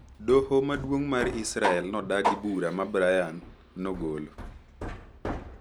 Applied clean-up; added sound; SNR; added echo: none; Hammer; 13 dB; none.